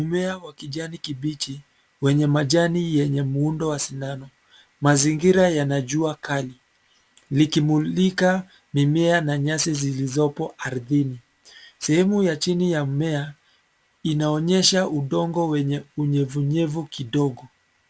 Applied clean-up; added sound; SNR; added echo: none; none; none; none.